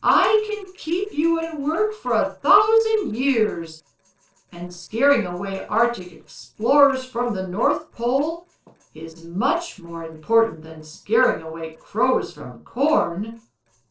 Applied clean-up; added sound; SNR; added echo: neural separator model SepFormer DNS4.